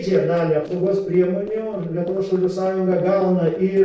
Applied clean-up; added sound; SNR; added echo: neural separator model SepFormer DNS4.